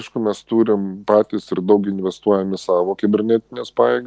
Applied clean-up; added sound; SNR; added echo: none; none; none; none.